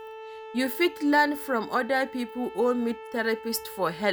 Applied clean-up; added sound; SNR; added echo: none; Bowed string instrument; 15 dB; none.